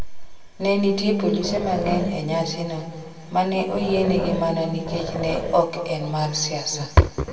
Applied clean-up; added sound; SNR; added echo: none; Growling; 8 dB; reverberation time 2.0 s.